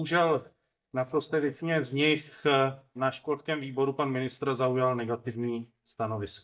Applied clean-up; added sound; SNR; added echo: neural mask model DeepFilterNet 3.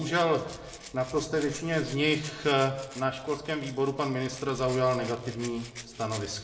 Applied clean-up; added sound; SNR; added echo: none; Rattle (instrument); 17 dB; reverberation time 0.7 s.